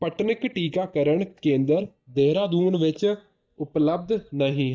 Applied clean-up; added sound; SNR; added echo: neural mask model DeepFilterNet 3.